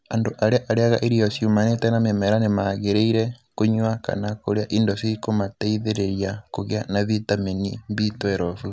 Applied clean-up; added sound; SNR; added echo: none; none; none; none.